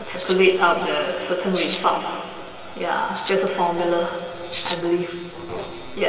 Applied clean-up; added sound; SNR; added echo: none; Rattle (instrument); 16 dB; reverberation time 2.6 s.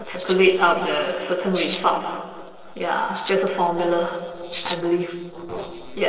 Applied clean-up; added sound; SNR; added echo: neural separator model SepFormer DNS4.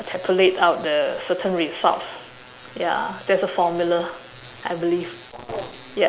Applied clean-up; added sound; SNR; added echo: none; none; none; none.